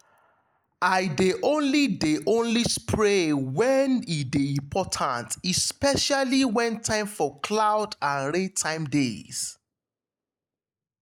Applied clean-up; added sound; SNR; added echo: neural mask model Resemble Enhance denoiser.